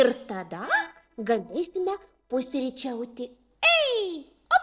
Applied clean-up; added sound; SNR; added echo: neural separator model SepFormer DNS4.